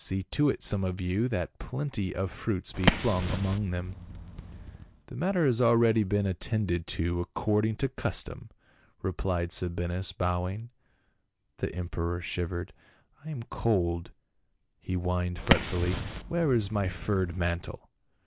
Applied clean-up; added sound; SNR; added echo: none; Fire; 3 dB; none.